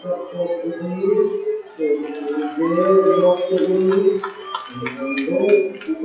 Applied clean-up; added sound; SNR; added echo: classical method WPE with log-MMSE.